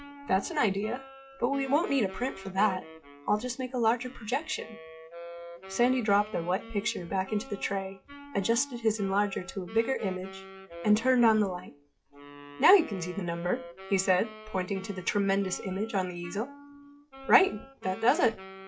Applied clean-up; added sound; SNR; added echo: classical method log-MMSE.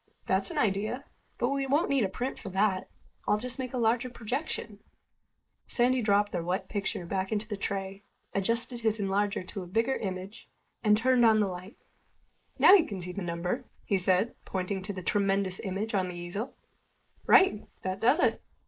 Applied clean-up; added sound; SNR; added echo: neural mask model Resemble Enhance denoiser.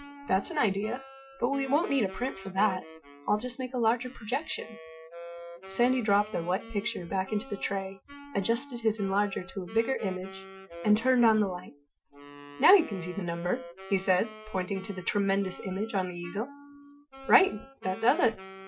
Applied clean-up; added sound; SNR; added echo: classical method Wiener filter.